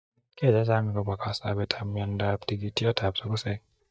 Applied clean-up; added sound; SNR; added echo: neural mask model DeepFilterNet 3.